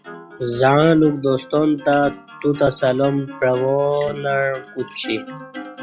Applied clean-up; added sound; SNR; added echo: classical method log-MMSE.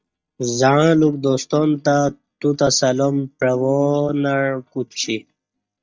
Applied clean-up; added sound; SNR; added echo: neural mask model DeepFilterNet 3.